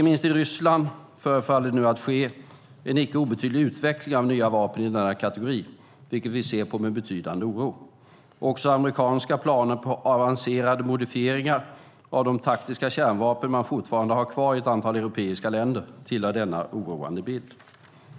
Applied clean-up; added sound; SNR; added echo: none; none; none; none.